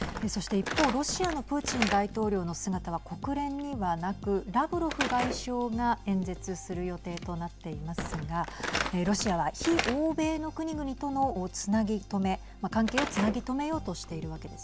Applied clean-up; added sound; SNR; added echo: none; Slam / Wood; 9 dB; none.